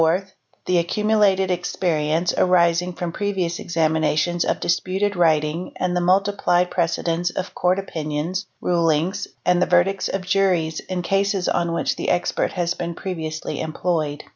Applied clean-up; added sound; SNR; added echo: none; none; none; none.